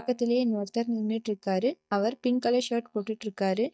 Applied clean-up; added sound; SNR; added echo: neural mask model DeepFilterNet 3.